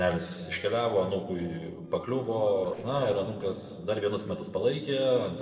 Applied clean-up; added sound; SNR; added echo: neural separator model SepFormer DNS4.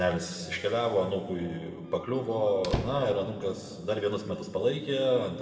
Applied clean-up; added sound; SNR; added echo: none; Squeak; 10 dB; reverberation time 2.0 s.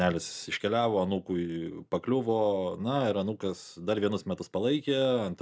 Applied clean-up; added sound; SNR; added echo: none; none; none; none.